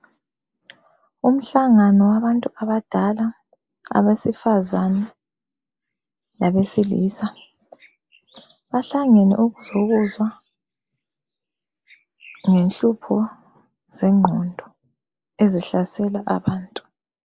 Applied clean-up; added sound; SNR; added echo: neural mask model Resemble Enhance denoiser.